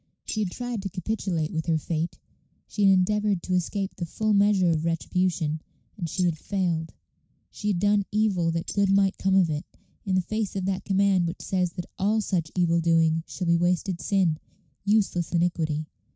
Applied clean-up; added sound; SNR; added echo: neural mask model Resemble Enhance denoiser.